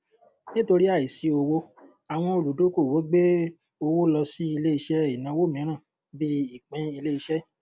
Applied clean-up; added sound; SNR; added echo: none; none; none; none.